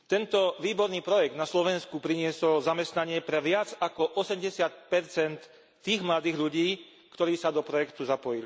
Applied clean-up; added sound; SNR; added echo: none; none; none; none.